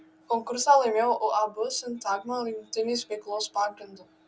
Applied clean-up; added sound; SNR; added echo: none; none; none; none.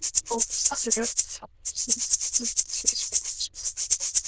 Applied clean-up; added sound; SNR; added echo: neural diffusion model UNIVERSE++.